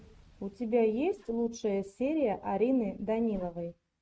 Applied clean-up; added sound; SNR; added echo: neural mask model RNNoise.